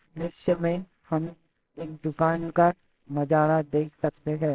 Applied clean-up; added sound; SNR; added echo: neural separator model SepFormer WHAMR!.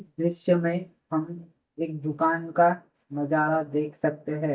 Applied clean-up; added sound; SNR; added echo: neural mask model DeepFilterNet 3.